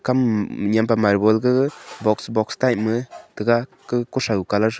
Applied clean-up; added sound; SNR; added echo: none; none; none; none.